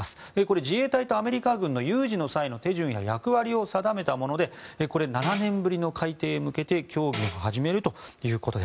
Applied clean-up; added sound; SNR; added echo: none; Tambourine; 14 dB; none.